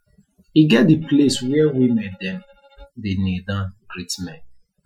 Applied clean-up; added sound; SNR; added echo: classical method Wiener filter.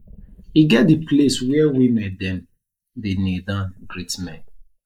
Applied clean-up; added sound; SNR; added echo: neural mask model Resemble Enhance denoiser.